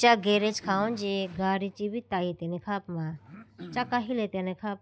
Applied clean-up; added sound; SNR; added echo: none; Cough; 18 dB; none.